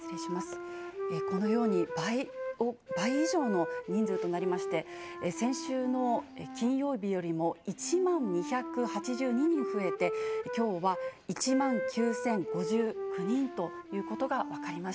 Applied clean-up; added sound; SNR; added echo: none; Wind instrument, woodwind instrument; 5 dB; none.